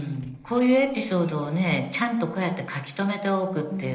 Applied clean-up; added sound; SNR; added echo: neural separator model SepFormer DNS4.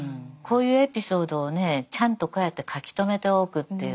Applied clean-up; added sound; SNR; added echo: none; none; none; none.